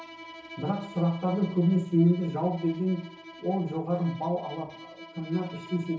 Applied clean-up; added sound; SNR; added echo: none; Bowed string instrument; 18 dB; reverberation time 0.7 s.